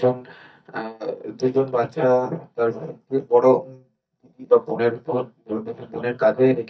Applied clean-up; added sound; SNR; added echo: neural mask model DeepFilterNet 3.